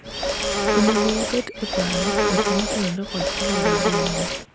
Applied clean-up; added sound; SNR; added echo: none; Insect; -3 dB; none.